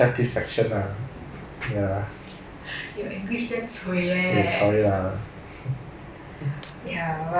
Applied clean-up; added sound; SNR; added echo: none; none; none; none.